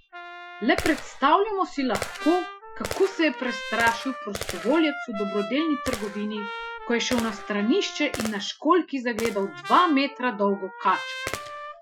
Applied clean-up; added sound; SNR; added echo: classical method Wiener filter.